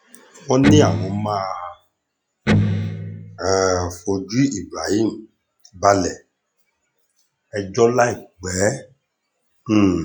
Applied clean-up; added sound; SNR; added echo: classical method log-MMSE.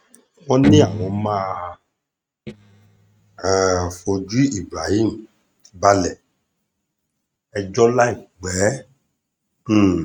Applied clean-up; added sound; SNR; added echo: neural mask model RNNoise.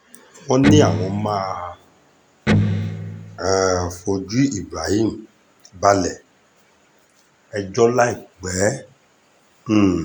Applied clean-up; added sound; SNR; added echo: none; Electric guitar; -1 dB; none.